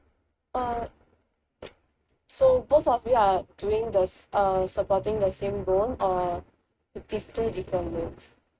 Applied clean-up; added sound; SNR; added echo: neural mask model RNNoise.